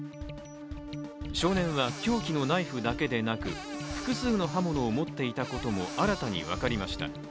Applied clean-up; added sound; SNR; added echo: none; Drum kit + Cupboard open or close / Door; 11 dB; none.